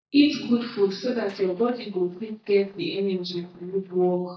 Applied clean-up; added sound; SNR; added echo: neural mask model DeepFilterNet 3.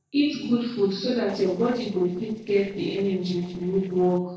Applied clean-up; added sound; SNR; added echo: neural separator model SepFormer DNS4.